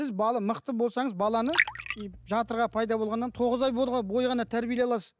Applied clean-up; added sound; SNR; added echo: none; Liquid; 9 dB; none.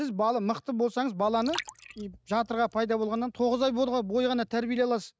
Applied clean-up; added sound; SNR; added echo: neural mask model RNNoise.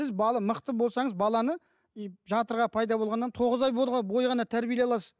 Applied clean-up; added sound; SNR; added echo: none; none; none; none.